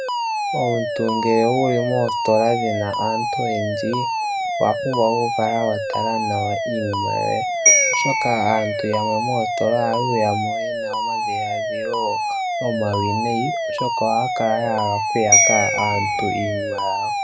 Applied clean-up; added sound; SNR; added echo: none; Bell + Alarm; -1 dB; none.